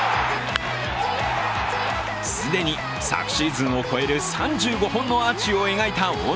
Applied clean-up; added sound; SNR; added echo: none; none; none; none.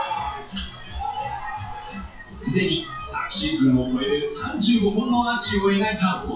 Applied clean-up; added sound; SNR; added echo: classical method WPE with log-MMSE.